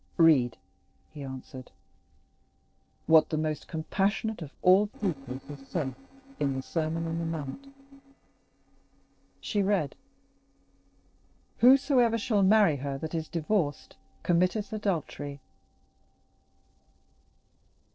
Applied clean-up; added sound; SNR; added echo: neural separator model SepFormer DNS4.